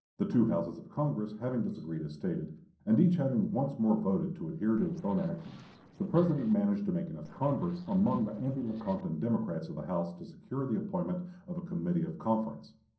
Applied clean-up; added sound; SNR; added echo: neural separator model SepFormer DNS4.